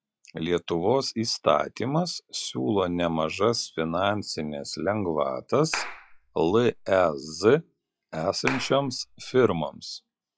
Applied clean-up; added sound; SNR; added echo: classical method log-MMSE.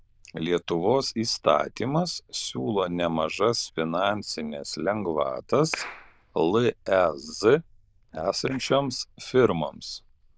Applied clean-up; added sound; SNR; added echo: neural diffusion model UNIVERSE++.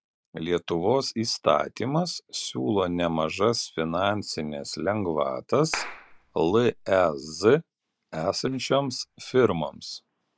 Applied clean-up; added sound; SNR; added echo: neural mask model DeepFilterNet 3.